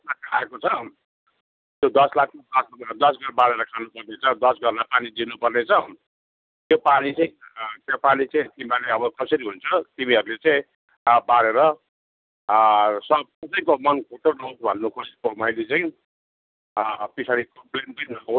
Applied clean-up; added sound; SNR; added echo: none; none; none; none.